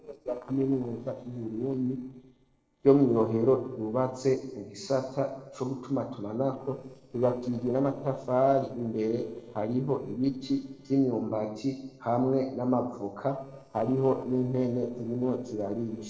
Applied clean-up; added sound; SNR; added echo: neural separator model SepFormer DNS4.